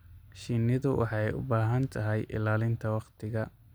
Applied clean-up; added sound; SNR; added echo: none; none; none; none.